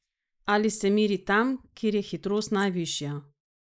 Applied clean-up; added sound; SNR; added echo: neural mask model Resemble Enhance denoiser.